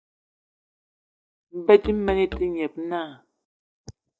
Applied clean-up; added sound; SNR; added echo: neural mask model DeepFilterNet 3.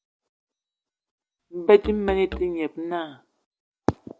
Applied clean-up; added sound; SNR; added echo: none; Musical instrument; 12 dB; none.